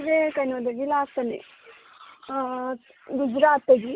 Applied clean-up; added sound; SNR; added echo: none; none; none; none.